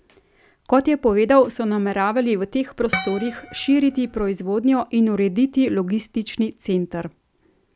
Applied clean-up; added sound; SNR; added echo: none; Harp; 10 dB; none.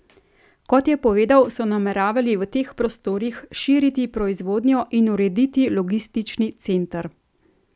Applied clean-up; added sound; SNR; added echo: none; none; none; none.